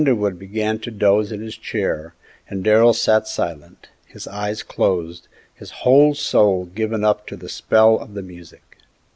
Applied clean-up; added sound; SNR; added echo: none; none; none; none.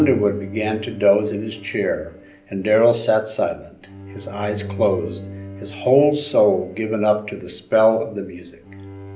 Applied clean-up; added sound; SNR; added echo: none; Bowed string instrument; 16 dB; reverberation time 0.5 s.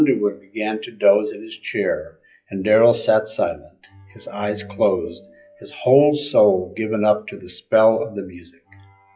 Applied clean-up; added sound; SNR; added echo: classical method WPE with log-MMSE.